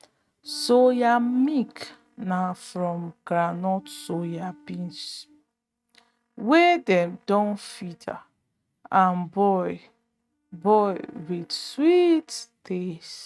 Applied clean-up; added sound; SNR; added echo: neural mask model RNNoise.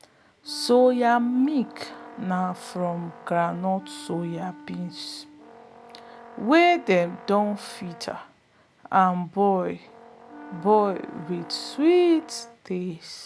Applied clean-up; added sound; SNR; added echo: none; Brass instrument + Wind instrument, woodwind instrument; 19 dB; none.